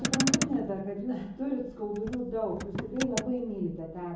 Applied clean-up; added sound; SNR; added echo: none; Motor vehicle (road); 3 dB; reverberation time 0.7 s.